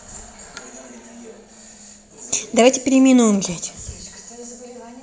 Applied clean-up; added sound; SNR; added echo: none; none; none; none.